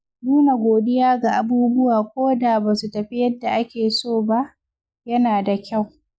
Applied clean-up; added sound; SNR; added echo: neural mask model Resemble Enhance denoiser.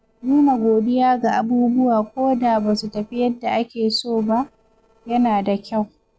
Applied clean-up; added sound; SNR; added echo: neural separator model SepFormer DNS4.